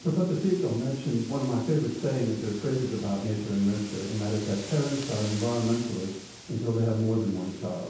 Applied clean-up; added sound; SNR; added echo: none; Wind; 16 dB; reverberation time 0.9 s.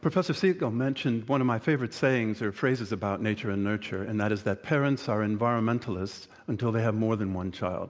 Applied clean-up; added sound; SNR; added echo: none; none; none; none.